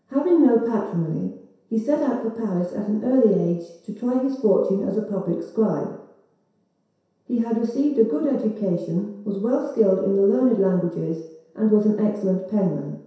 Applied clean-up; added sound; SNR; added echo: none; none; none; reverberation time 0.7 s.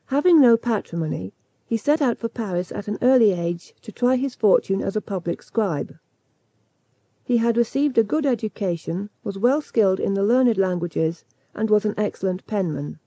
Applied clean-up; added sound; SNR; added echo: none; none; none; none.